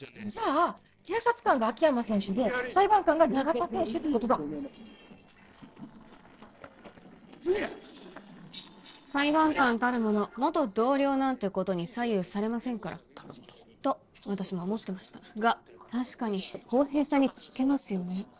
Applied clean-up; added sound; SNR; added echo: neural separator model SepFormer DNS4.